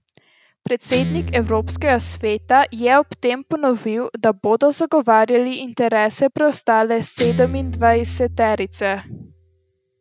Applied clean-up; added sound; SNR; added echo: none; Guitar; 12 dB; none.